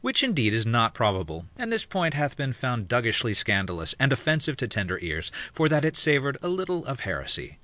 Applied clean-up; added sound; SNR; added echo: none; none; none; none.